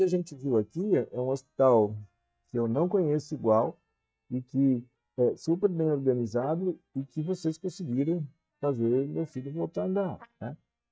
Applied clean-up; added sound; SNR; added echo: neural mask model DeepFilterNet 3.